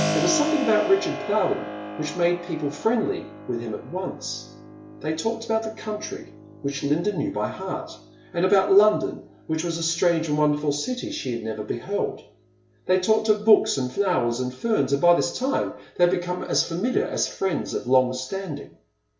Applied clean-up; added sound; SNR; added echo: none; Keyboard (musical); 12 dB; reverberation time 0.1 s.